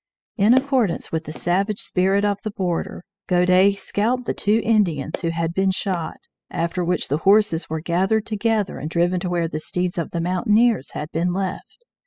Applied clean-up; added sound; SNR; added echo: classical method spectral subtraction.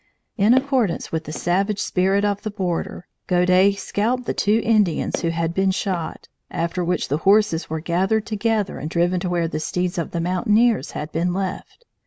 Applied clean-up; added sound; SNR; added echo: none; Walk, footsteps; 17 dB; none.